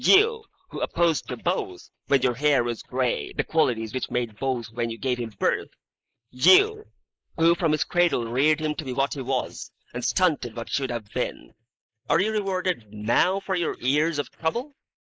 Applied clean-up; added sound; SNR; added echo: neural mask model Resemble Enhance denoiser.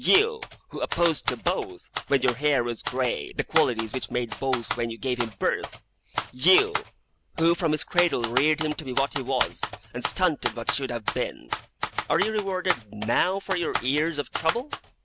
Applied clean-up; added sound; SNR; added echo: none; Typewriter; 4 dB; none.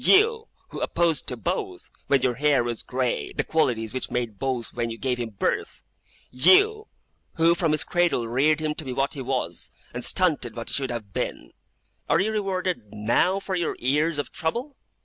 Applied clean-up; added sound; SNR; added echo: none; none; none; none.